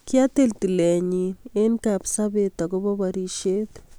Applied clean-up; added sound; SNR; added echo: none; none; none; none.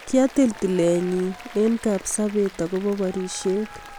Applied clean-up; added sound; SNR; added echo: none; Applause; 19 dB; none.